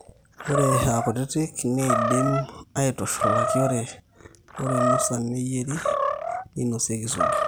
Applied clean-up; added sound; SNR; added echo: none; Animal; 1 dB; none.